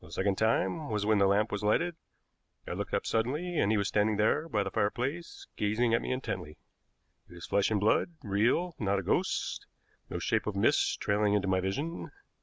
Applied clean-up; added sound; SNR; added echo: none; none; none; none.